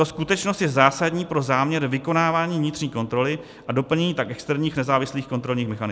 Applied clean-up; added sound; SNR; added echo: none; none; none; none.